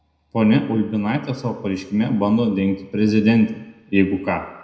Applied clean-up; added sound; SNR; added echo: none; none; none; reverberation time 0.8 s.